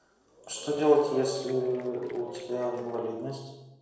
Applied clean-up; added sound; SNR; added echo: neural separator model SepFormer DNS4.